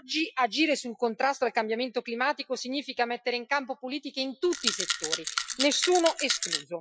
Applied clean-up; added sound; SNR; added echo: classical method Wiener filter.